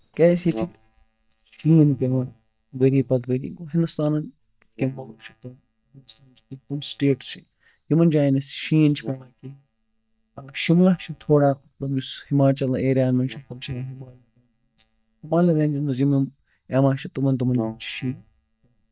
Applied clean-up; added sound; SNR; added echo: neural mask model DeepFilterNet 3.